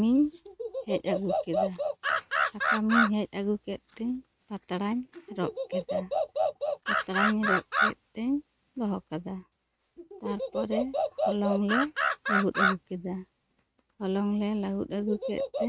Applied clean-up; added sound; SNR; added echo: neural mask model RNNoise.